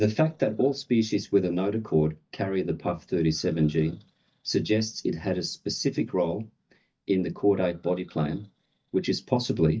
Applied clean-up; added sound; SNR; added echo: neural mask model DeepFilterNet 3.